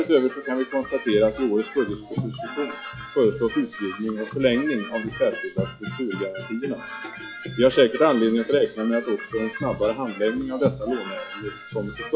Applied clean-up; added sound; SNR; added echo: classical method log-MMSE.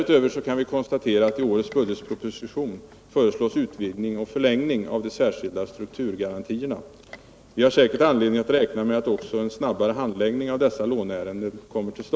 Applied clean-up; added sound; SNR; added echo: none; none; none; none.